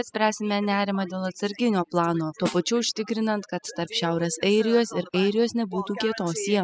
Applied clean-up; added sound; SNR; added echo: classical method spectral subtraction.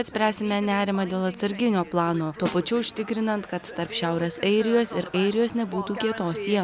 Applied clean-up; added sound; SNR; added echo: none; Snare drum; 15 dB; none.